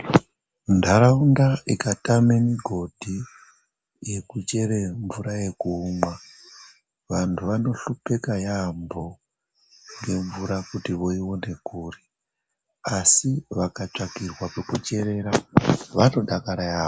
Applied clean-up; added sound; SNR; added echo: none; none; none; none.